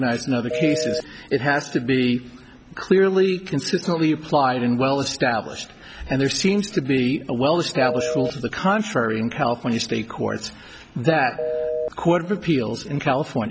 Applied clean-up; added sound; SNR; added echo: none; Telephone; 5 dB; none.